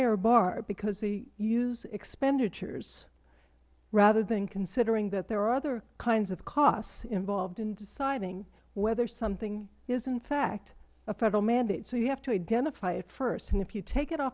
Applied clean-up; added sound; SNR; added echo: none; none; none; none.